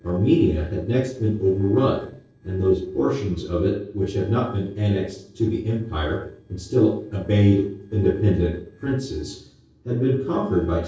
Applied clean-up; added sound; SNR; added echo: neural separator model SepFormer DNS4.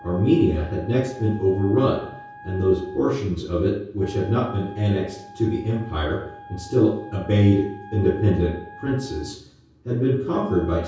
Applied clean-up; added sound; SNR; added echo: none; Wind instrument, woodwind instrument; 20 dB; reverberation time 0.6 s.